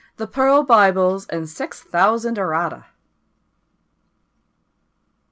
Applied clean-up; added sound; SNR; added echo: none; none; none; none.